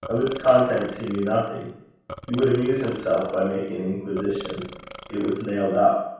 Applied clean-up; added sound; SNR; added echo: none; Burping, eructation; 17 dB; reverberation time 0.7 s.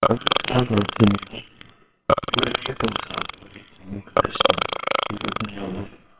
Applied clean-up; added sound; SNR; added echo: neural separator model SepFormer WHAMR!.